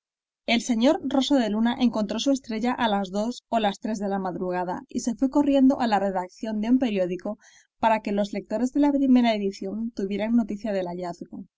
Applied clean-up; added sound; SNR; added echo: none; none; none; none.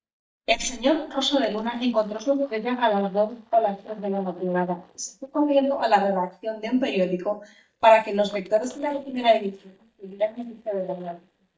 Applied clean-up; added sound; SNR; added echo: neural mask model DeepFilterNet 3.